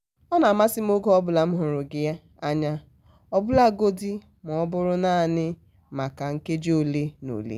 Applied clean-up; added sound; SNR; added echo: none; none; none; none.